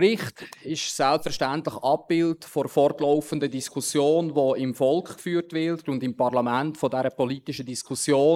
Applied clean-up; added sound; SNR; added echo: neural mask model Resemble Enhance denoiser.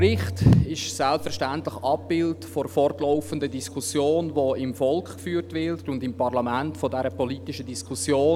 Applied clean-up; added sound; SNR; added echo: none; Organ; 12 dB; none.